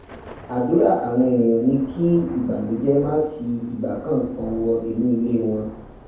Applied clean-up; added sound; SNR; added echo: none; Thunder / Rain; 20 dB; reverberation time 0.7 s.